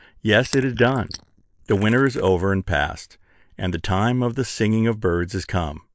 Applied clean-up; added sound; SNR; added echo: neural mask model Resemble Enhance denoiser.